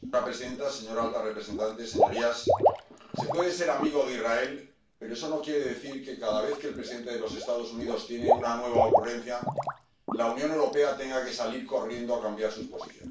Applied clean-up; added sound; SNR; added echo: none; Water / Liquid; 1 dB; reverberation time 0.3 s.